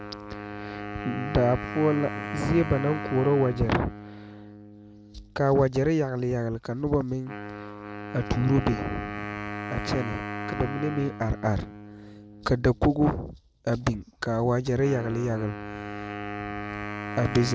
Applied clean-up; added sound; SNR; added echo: none; Wind instrument, woodwind instrument; 10 dB; none.